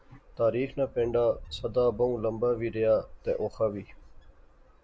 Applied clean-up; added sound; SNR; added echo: none; Wind; 19 dB; none.